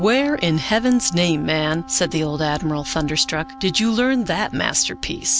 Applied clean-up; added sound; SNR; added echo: none; Wind instrument, woodwind instrument; 18 dB; none.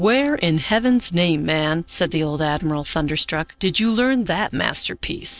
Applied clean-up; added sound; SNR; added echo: neural separator model SepFormer DNS4.